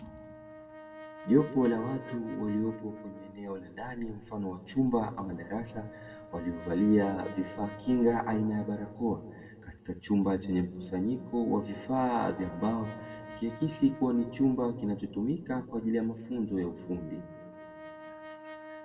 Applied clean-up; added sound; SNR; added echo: none; Brass instrument; 17 dB; reverberation time 1.4 s.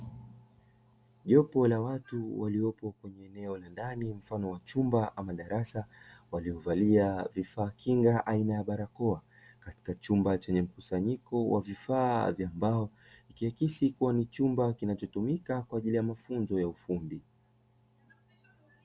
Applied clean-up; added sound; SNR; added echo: none; none; none; none.